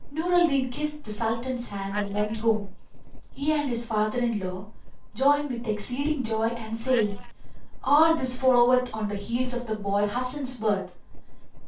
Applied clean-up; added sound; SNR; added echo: neural separator model SepFormer DNS4.